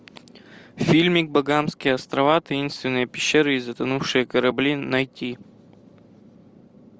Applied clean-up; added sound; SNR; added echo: none; none; none; none.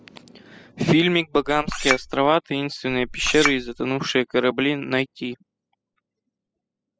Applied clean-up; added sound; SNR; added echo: classical method spectral subtraction.